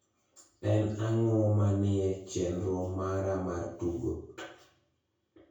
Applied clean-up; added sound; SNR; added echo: none; none; none; reverberation time 0.6 s.